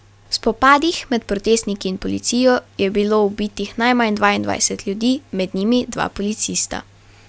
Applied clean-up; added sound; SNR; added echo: none; none; none; none.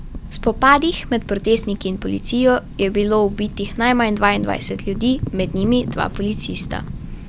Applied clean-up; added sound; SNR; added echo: none; Wind / Fire; 10 dB; none.